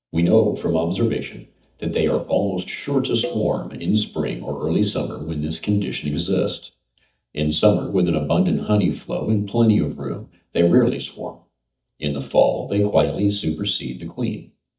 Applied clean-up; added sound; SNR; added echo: neural mask model DeepFilterNet 3.